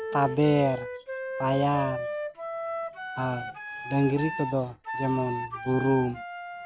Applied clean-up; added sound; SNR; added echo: none; Wind instrument, woodwind instrument; 7 dB; none.